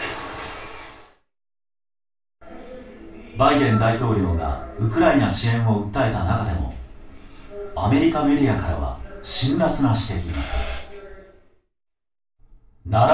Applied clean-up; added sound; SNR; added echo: none; none; none; reverberation time 0.3 s.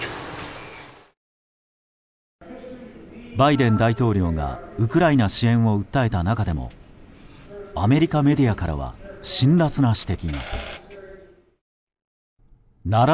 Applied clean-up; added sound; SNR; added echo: none; none; none; none.